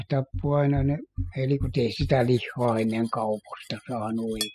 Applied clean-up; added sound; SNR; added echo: classical method spectral subtraction.